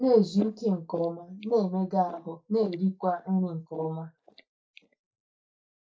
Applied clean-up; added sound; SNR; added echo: neural mask model DeepFilterNet 3.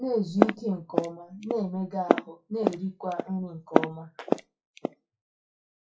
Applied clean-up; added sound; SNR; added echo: classical method WPE with log-MMSE.